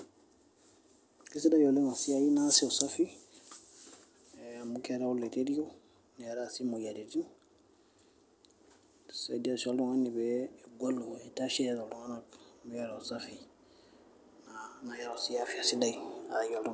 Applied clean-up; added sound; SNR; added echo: none; none; none; none.